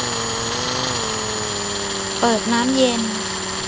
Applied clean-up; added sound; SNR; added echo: none; Tools; -1 dB; none.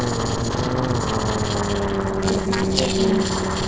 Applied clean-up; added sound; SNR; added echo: neural separator model SepFormer DNS4.